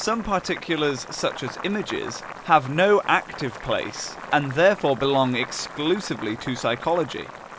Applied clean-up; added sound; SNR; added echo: none; Boiling; 14 dB; none.